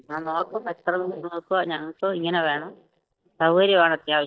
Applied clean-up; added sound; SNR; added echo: neural mask model DeepFilterNet 3.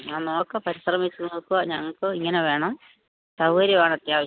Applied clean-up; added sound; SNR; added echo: none; none; none; none.